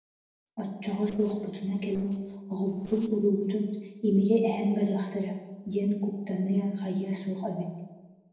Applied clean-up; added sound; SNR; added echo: neural separator model SepFormer DNS4.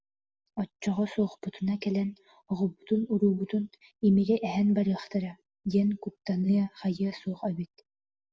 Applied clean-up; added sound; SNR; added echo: none; none; none; none.